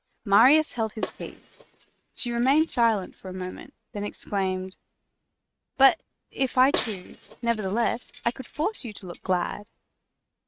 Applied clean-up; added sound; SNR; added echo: neural mask model RNNoise.